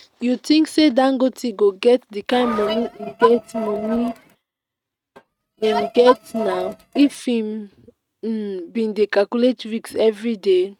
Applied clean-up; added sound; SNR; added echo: neural mask model RNNoise.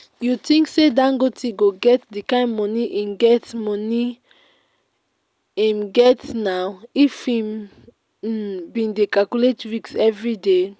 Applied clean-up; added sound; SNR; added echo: none; none; none; none.